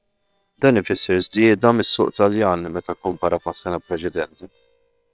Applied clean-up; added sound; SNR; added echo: neural separator model SepFormer WHAM!.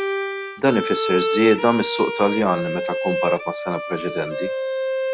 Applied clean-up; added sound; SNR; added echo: none; Bowed string instrument; 2 dB; none.